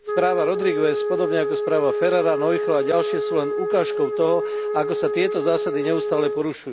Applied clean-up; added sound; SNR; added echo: none; Wind instrument, woodwind instrument; 2 dB; none.